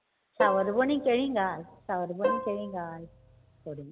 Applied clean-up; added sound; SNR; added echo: none; Plucked string instrument; 4 dB; none.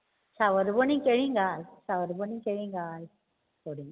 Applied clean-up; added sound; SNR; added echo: none; none; none; none.